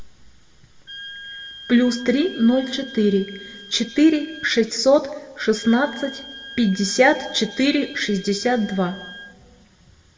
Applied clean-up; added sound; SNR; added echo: none; Wind instrument, woodwind instrument; 18 dB; reverberation time 1.0 s.